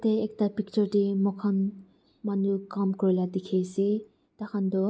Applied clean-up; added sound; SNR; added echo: none; none; none; none.